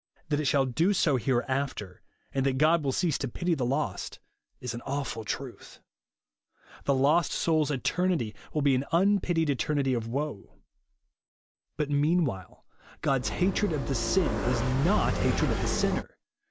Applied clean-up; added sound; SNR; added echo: none; Motorcycle; 1 dB; none.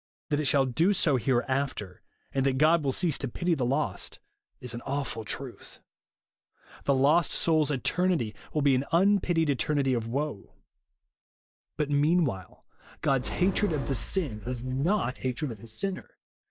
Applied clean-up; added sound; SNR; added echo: neural mask model DeepFilterNet 3.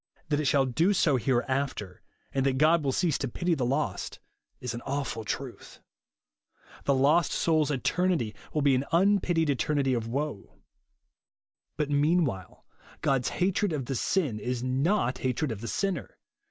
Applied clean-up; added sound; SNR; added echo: none; none; none; none.